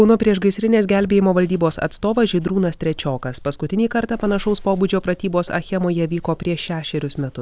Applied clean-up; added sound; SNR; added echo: none; none; none; none.